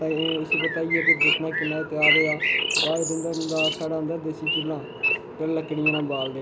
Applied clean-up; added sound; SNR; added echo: none; Bird + Idling / Wild animals; -2 dB; none.